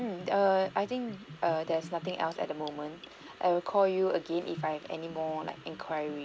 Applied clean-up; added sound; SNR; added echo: none; Bathtub (filling or washing) / Gurgling; 19 dB; none.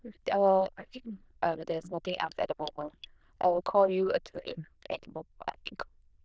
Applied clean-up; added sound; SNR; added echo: neural diffusion model UNIVERSE++.